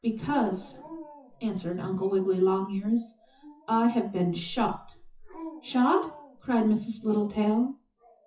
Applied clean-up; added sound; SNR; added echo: classical method WPE with log-MMSE.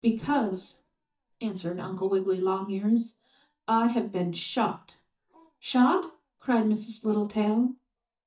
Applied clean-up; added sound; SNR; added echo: neural mask model DeepFilterNet 3.